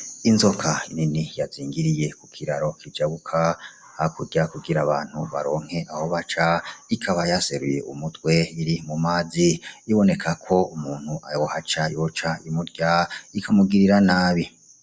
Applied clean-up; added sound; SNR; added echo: none; none; none; none.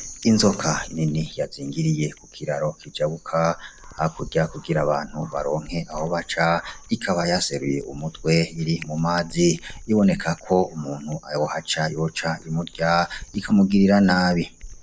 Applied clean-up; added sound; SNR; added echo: none; Cat; 20 dB; none.